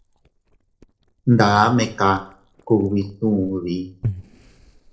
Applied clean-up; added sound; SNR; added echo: neural separator model SepFormer DNS4.